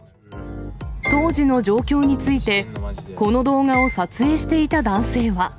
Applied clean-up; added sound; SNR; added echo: none; Bowed string instrument; 6 dB; none.